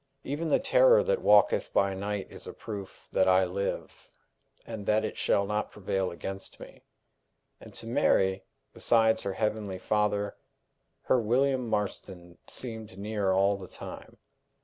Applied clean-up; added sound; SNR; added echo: none; none; none; none.